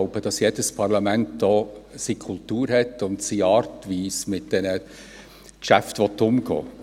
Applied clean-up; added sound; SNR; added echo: none; none; none; none.